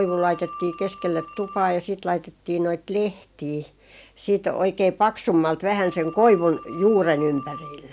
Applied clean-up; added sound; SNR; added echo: none; Telephone; 18 dB; none.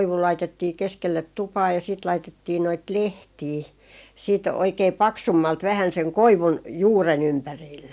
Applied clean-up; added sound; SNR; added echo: none; none; none; none.